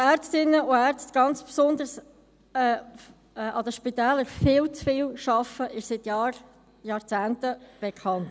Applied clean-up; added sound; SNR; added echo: none; none; none; none.